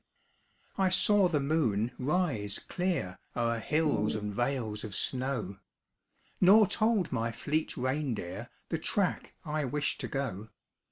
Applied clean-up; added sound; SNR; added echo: none; Organ; 2 dB; none.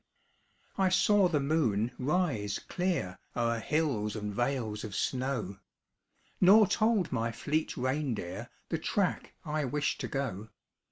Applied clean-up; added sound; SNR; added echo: none; none; none; none.